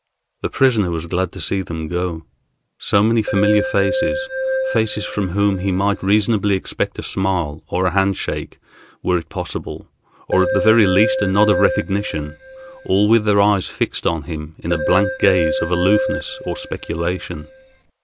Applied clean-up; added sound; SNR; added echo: none; Keyboard (musical); 5 dB; none.